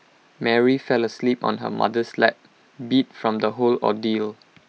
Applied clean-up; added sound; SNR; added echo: none; none; none; none.